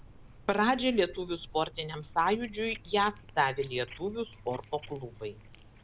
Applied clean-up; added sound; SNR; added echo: none; Cat; 18 dB; none.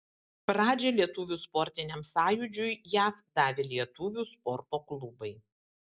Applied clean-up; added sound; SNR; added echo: none; none; none; none.